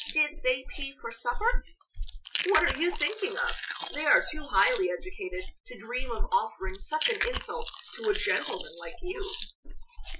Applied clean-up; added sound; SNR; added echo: classical method Wiener filter.